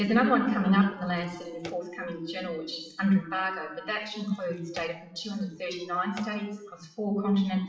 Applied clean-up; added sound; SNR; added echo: classical method WPE with log-MMSE.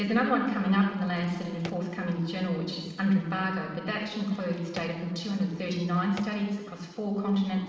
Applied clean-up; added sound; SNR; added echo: none; Drawer open or close; 19 dB; reverberation time 1.2 s.